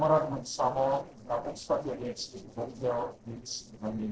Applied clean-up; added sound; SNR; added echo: neural separator model SepFormer DNS4.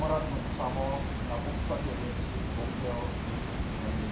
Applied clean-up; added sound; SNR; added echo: none; Water; -4 dB; reverberation time 0.5 s.